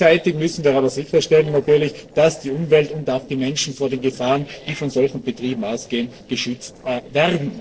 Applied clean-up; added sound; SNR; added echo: neural separator model SepFormer DNS4.